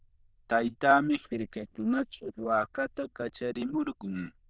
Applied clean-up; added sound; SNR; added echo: neural diffusion model UNIVERSE++.